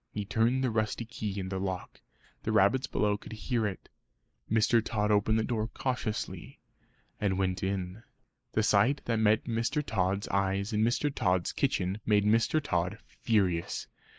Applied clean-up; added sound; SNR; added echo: neural mask model Resemble Enhance denoiser.